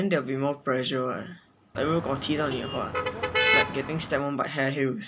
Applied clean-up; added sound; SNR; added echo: none; Motor vehicle (road); 0 dB; none.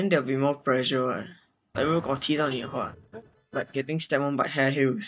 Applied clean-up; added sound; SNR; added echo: neural mask model DeepFilterNet 3.